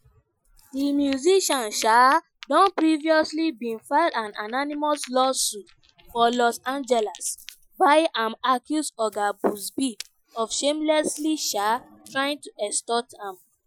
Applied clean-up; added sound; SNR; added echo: classical method Wiener filter.